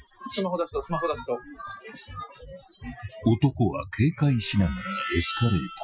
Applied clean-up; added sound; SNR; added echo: classical method Wiener filter.